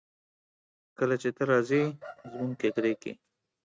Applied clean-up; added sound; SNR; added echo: neural mask model RNNoise.